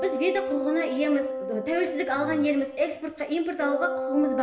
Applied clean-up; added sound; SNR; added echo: none; Wind instrument, woodwind instrument; 5 dB; reverberation time 0.9 s.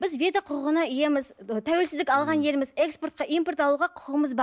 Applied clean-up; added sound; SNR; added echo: none; none; none; none.